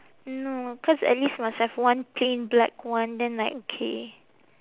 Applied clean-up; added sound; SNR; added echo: none; none; none; none.